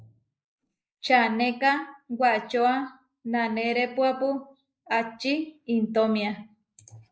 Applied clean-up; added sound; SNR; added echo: neural mask model Resemble Enhance denoiser.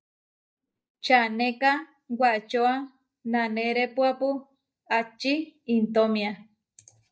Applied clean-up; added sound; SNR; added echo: neural mask model DeepFilterNet 3.